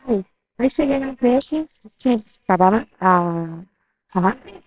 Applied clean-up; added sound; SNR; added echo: neural separator model SepFormer WHAMR!.